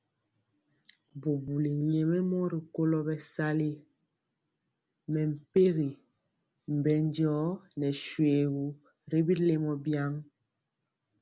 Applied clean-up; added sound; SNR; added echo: none; none; none; none.